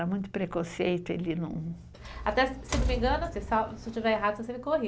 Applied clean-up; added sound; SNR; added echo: none; Door; 6 dB; none.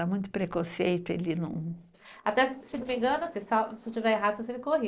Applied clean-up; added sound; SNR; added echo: neural separator model SepFormer DNS4.